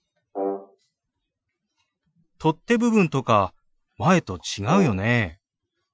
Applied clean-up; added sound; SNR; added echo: classical method Wiener filter.